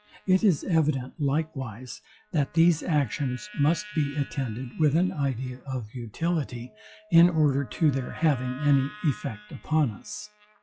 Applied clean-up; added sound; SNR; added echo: classical method log-MMSE.